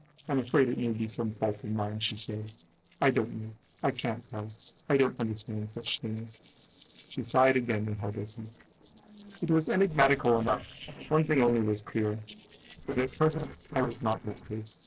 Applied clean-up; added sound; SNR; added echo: neural separator model SepFormer DNS4.